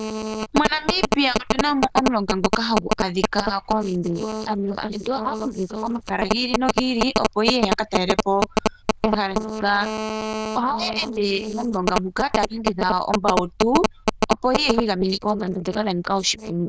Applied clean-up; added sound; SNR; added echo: neural diffusion model UNIVERSE++.